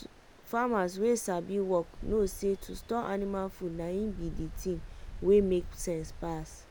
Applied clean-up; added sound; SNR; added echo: none; Stream; 12 dB; none.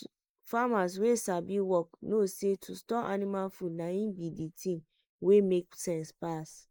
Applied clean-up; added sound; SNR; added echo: neural mask model Resemble Enhance denoiser.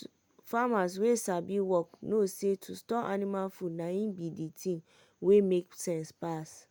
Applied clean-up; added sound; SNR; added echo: none; none; none; none.